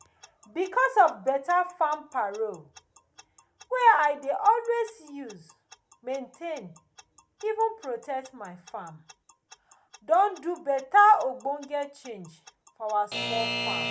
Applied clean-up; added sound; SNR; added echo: none; Alarm / Clock; 14 dB; none.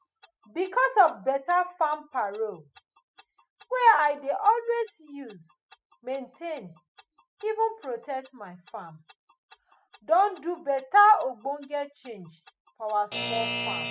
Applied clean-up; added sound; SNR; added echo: classical method spectral subtraction.